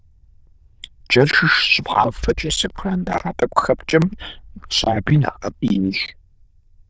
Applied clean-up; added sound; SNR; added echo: neural diffusion model UNIVERSE++.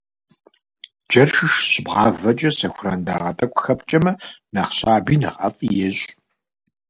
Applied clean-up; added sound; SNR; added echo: none; none; none; none.